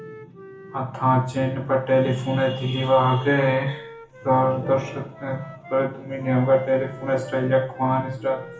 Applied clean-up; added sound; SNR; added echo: none; Wind instrument, woodwind instrument; 20 dB; reverberation time 0.7 s.